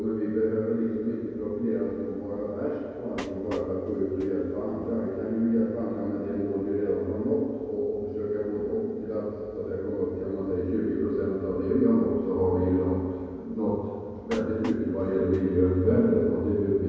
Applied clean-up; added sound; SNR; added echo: none; Train; 19 dB; reverberation time 2.2 s.